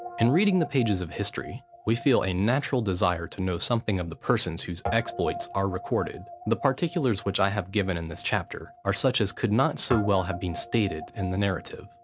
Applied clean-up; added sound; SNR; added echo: none; Guitar; 14 dB; none.